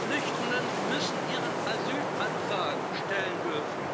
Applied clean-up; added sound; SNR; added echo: none; Wind; -4 dB; none.